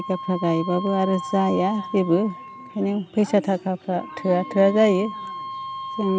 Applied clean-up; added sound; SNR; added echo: none; Wind instrument, woodwind instrument; 12 dB; none.